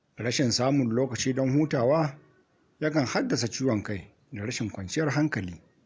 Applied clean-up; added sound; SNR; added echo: none; none; none; none.